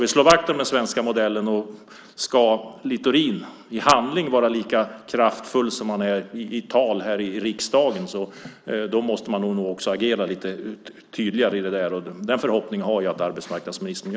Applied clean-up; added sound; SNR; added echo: none; none; none; none.